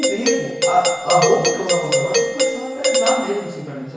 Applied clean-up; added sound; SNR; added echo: none; Doorbell; -2 dB; reverberation time 1.1 s.